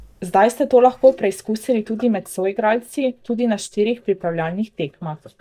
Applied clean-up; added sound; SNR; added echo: neural mask model DeepFilterNet 3.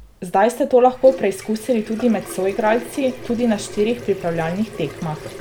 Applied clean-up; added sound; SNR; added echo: none; Sink (filling or washing) / Water tap, faucet; 16 dB; none.